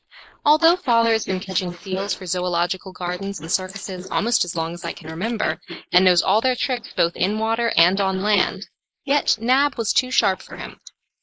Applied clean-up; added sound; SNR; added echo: neural mask model Resemble Enhance denoiser.